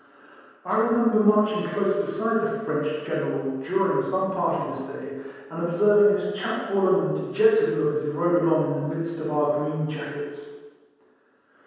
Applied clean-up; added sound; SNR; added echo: none; none; none; reverberation time 1.2 s.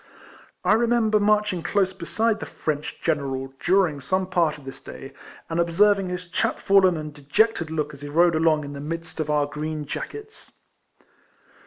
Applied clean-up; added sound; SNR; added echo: none; none; none; none.